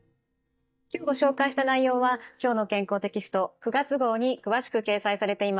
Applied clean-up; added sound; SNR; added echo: neural mask model DeepFilterNet 3.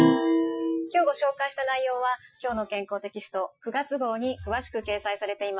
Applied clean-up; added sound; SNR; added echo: classical method Wiener filter.